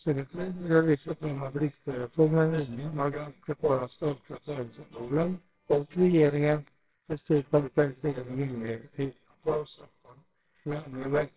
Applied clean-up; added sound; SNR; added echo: neural separator model SepFormer WHAMR!.